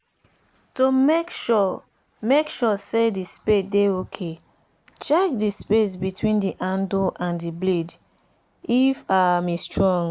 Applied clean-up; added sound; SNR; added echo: none; none; none; none.